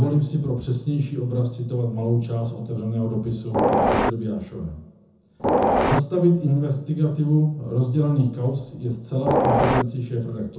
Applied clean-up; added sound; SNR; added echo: none; Train; -4 dB; reverberation time 0.5 s.